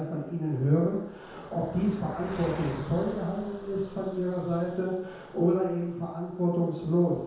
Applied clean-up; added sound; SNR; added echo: none; Car passing by; 18 dB; reverberation time 0.9 s.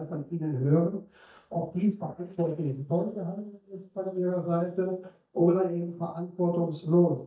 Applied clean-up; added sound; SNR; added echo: neural mask model DeepFilterNet 3.